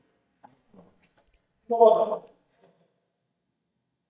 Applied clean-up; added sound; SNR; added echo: neural mask model DeepFilterNet 3.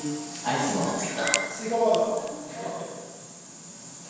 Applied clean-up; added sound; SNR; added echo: none; Crack; 7 dB; reverberation time 1.2 s.